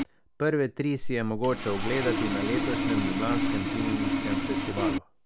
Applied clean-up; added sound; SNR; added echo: none; Sawing; -1 dB; none.